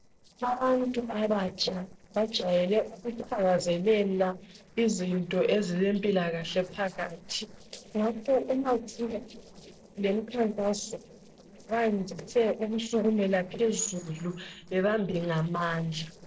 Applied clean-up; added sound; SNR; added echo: neural separator model SepFormer DNS4.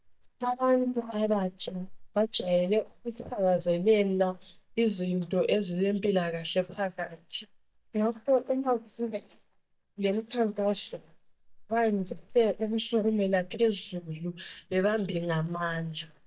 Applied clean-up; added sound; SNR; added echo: neural mask model DeepFilterNet 3.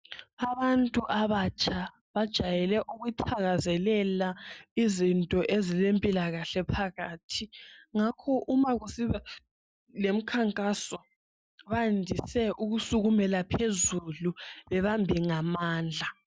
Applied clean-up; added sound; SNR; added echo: none; none; none; none.